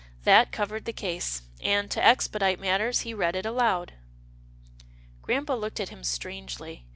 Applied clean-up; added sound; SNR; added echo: none; none; none; none.